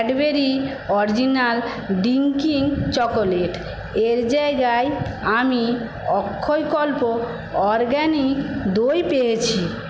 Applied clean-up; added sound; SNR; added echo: none; none; none; none.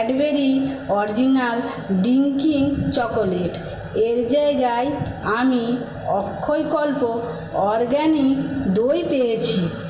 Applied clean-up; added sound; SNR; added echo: none; none; none; reverberation time 2.8 s.